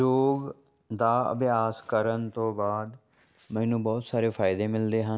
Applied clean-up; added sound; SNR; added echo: none; none; none; none.